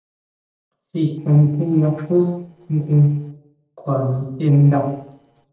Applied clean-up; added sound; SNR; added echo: neural separator model SepFormer DNS4.